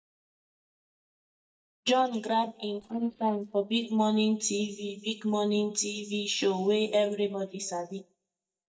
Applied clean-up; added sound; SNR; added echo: neural mask model DeepFilterNet 3.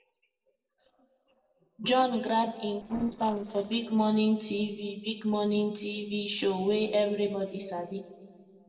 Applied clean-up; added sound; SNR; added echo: neural separator model SepFormer DNS4.